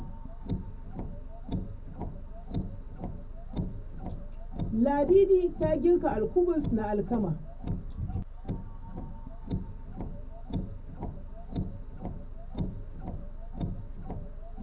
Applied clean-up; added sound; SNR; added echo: none; Car; 4 dB; reverberation time 0.4 s.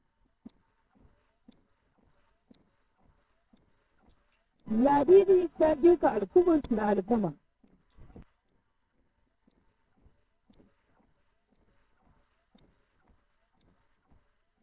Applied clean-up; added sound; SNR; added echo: neural separator model SepFormer WHAMR!.